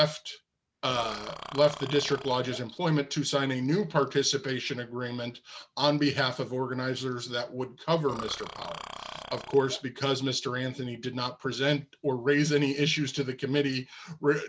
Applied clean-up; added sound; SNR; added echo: none; Burping, eructation; 13 dB; none.